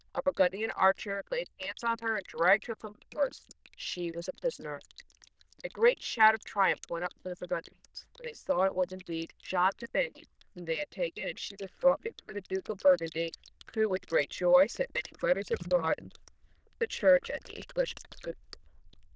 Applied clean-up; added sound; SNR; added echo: neural diffusion model UNIVERSE++.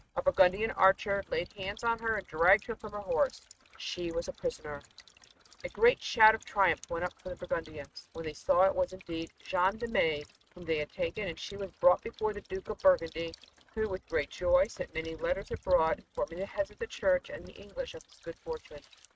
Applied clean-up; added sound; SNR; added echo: neural mask model RNNoise.